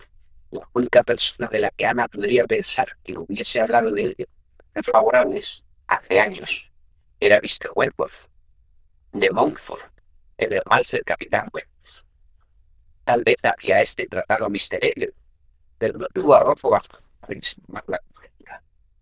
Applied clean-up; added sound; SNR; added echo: neural diffusion model UNIVERSE++.